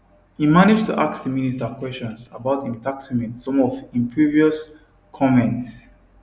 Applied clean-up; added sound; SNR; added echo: none; none; none; none.